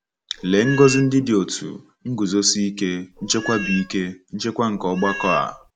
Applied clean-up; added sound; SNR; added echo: none; Meow; 10 dB; none.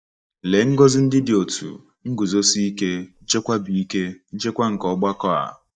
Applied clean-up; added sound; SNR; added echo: neural mask model DeepFilterNet 3.